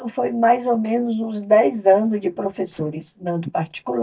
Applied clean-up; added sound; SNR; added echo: neural mask model DeepFilterNet 3.